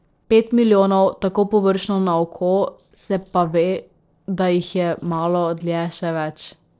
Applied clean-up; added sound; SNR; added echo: neural separator model SepFormer DNS4.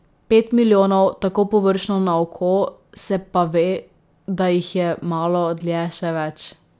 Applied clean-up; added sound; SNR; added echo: none; none; none; none.